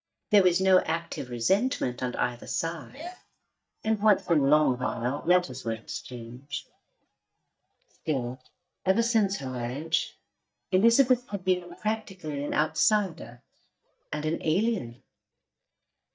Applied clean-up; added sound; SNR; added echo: neural mask model DeepFilterNet 3.